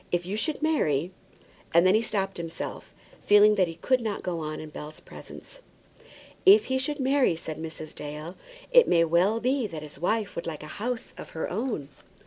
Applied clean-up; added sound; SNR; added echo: none; none; none; none.